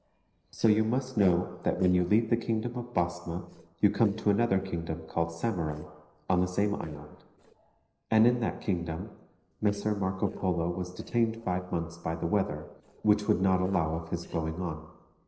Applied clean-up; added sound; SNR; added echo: neural separator model SepFormer DNS4.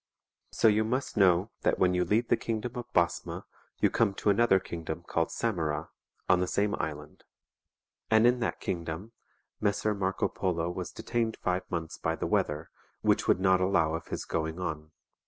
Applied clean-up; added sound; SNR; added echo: none; none; none; none.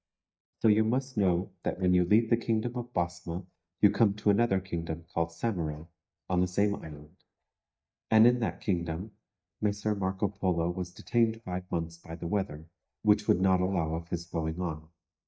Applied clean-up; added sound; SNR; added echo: neural mask model DeepFilterNet 3.